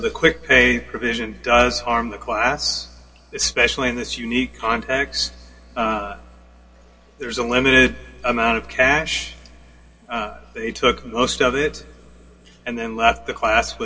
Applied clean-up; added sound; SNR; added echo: none; none; none; reverberation time 1.9 s.